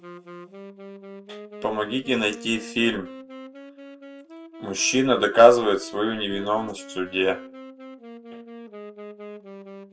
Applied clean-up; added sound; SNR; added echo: none; Wind instrument, woodwind instrument; 16 dB; reverberation time 0.2 s.